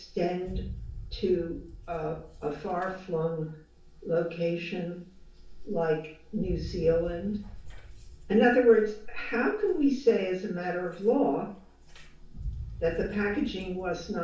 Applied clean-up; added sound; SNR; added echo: none; Boom; 15 dB; reverberation time 0.4 s.